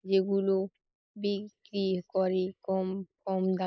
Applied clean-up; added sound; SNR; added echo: neural mask model Resemble Enhance denoiser.